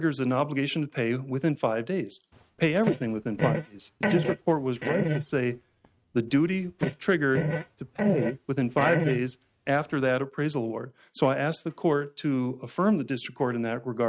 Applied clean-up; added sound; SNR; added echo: neural mask model RNNoise.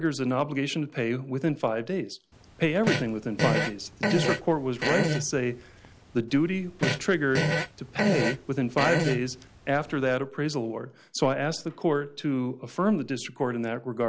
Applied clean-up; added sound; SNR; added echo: none; Fart; 2 dB; none.